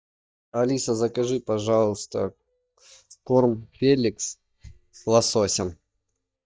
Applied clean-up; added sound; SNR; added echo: neural mask model DeepFilterNet 3.